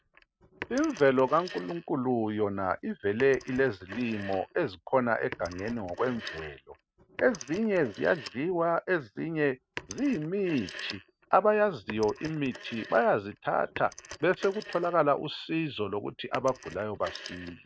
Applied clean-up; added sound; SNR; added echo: neural mask model RNNoise.